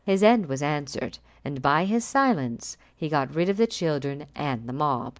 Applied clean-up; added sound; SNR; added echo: none; none; none; none.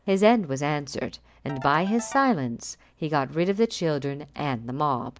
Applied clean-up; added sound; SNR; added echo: none; Ringtone / Keyboard (musical); 18 dB; none.